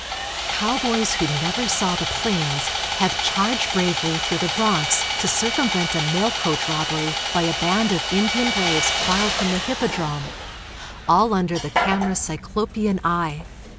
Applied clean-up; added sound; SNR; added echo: none; Sawing; 2 dB; none.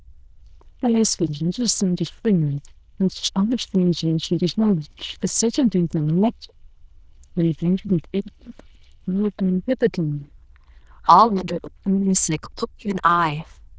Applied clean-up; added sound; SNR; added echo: neural diffusion model UNIVERSE++.